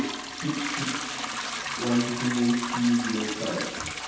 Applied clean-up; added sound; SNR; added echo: none; Trickle, dribble / Toilet flush / Hiss; 3 dB; reverberation time 0.9 s.